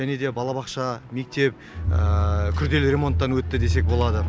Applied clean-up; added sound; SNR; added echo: none; none; none; none.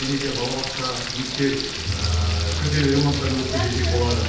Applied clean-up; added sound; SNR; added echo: none; Frying (food); 6 dB; reverberation time 0.9 s.